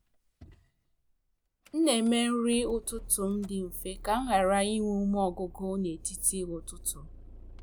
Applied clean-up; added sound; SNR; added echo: none; Idling / Engine starting / Door / Car; 16 dB; none.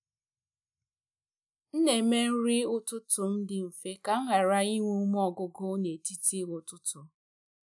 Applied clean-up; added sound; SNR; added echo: none; none; none; none.